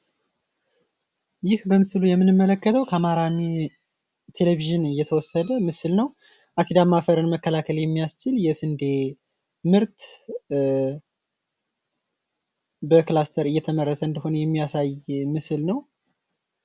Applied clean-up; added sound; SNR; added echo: none; none; none; none.